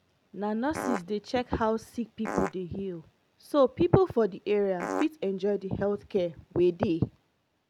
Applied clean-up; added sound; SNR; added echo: none; Fart; 3 dB; none.